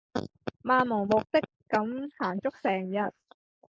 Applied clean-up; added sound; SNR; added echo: neural mask model Resemble Enhance denoiser.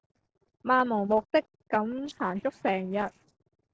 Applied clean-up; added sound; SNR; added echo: neural separator model SepFormer DNS4.